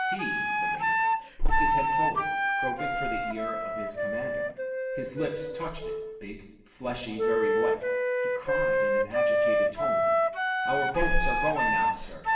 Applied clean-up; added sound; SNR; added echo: none; Wind instrument, woodwind instrument; -5 dB; reverberation time 0.9 s.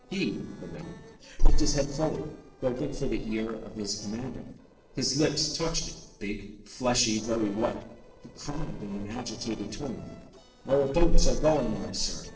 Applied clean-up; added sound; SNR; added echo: neural separator model SepFormer DNS4.